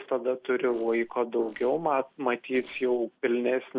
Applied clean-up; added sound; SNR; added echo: neural separator model SepFormer DNS4.